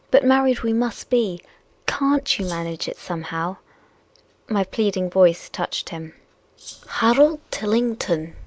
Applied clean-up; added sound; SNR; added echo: none; Rattle (instrument); 19 dB; none.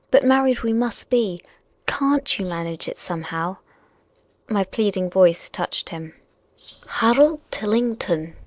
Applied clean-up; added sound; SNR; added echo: neural separator model SepFormer DNS4.